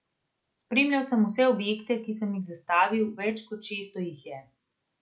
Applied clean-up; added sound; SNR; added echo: none; none; none; none.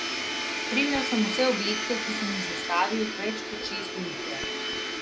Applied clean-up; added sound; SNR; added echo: none; Domestic sounds, home sounds; 1 dB; none.